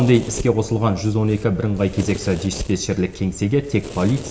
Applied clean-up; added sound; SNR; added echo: none; Domestic sounds, home sounds; 14 dB; reverberation time 0.9 s.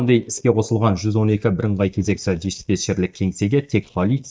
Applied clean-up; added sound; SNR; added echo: neural mask model DeepFilterNet 3.